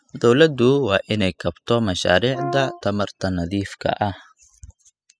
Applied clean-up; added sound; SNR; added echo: classical method spectral subtraction.